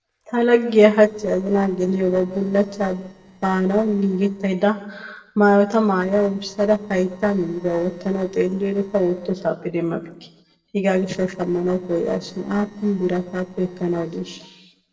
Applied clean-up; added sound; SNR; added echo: neural separator model SepFormer DNS4.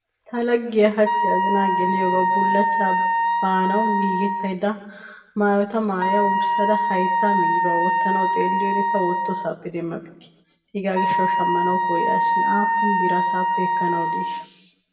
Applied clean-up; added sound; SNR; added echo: none; Wind instrument, woodwind instrument; -3 dB; reverberation time 0.9 s.